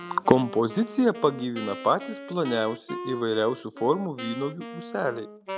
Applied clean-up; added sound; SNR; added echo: none; Wind instrument, woodwind instrument; 13 dB; none.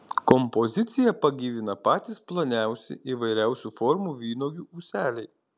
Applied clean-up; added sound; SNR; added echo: none; none; none; none.